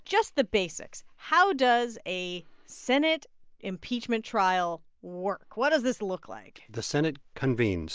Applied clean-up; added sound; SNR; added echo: none; none; none; none.